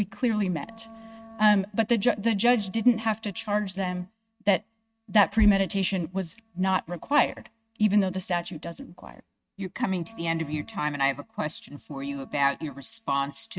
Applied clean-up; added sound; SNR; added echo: neural mask model RNNoise.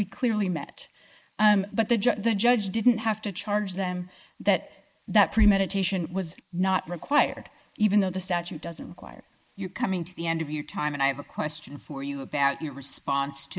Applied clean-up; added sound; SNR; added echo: neural mask model Resemble Enhance denoiser.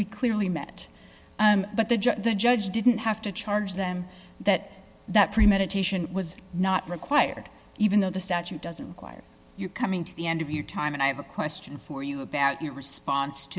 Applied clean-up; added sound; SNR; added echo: none; none; none; none.